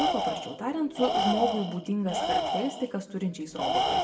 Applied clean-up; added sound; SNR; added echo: none; Tools; -1 dB; reverberation time 0.7 s.